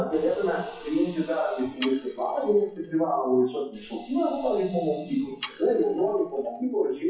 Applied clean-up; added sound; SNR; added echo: classical method WPE with log-MMSE.